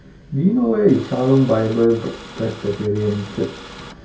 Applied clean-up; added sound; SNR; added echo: none; Printer; 18 dB; reverberation time 0.2 s.